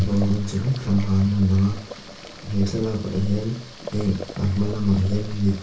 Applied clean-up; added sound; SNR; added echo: none; Boiling; 17 dB; reverberation time 0.4 s.